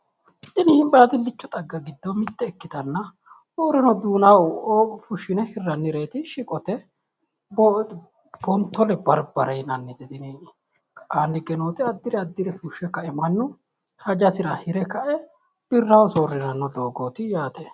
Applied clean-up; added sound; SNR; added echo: none; none; none; none.